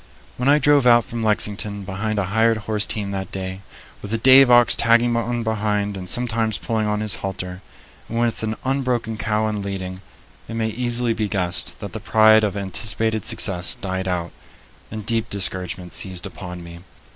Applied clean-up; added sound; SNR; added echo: none; none; none; none.